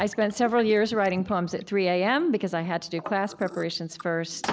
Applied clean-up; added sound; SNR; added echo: none; Liquid; 16 dB; none.